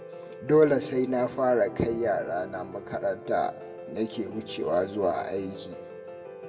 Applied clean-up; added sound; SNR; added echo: none; Piano; 14 dB; reverberation time 1.0 s.